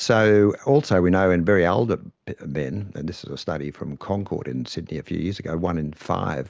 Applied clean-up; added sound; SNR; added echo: none; none; none; none.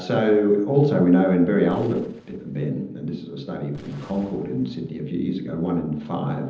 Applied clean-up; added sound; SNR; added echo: neural separator model SepFormer DNS4.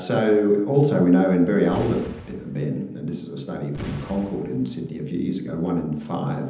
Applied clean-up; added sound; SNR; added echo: none; Boom; 16 dB; reverberation time 0.9 s.